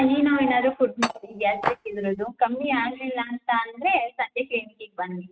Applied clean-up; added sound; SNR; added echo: neural mask model RNNoise.